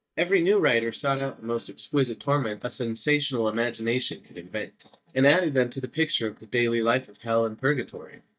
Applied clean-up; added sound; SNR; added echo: neural mask model DeepFilterNet 3.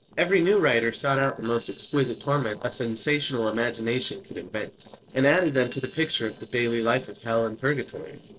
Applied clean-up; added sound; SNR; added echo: neural separator model SepFormer DNS4.